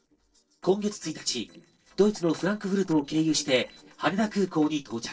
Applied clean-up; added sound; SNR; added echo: neural separator model SepFormer DNS4.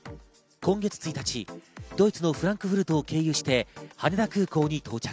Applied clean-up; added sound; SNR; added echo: none; none; none; none.